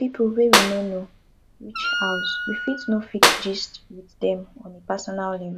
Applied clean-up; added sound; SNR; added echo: none; Clapping + Wind instrument, woodwind instrument; -1 dB; none.